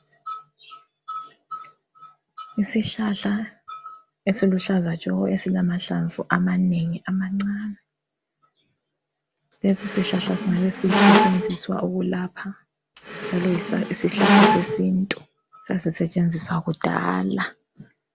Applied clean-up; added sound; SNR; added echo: none; Squeak; -4 dB; none.